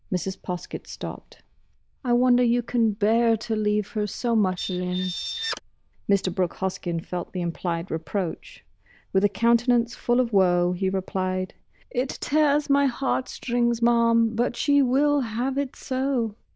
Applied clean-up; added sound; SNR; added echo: neural diffusion model UNIVERSE++.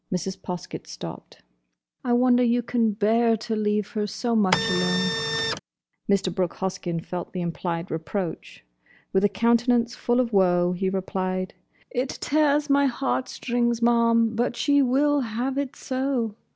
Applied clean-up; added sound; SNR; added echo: none; Printer; 2 dB; none.